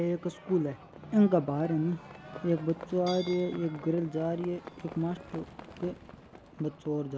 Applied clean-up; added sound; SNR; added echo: none; Livestock, farm animals, working animals; 17 dB; none.